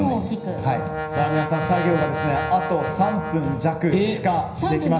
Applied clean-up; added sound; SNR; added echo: none; Brass instrument; 8 dB; reverberation time 0.9 s.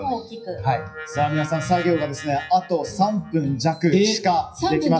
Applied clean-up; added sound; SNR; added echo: classical method WPE with log-MMSE.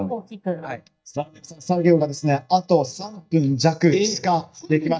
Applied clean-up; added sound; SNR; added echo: neural mask model DeepFilterNet 3.